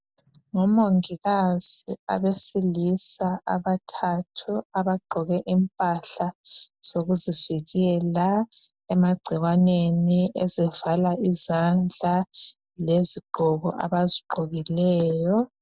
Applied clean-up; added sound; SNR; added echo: none; none; none; none.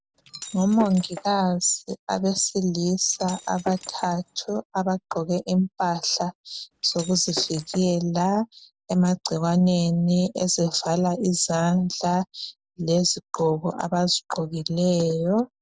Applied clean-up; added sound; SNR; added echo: none; Shatter; 15 dB; none.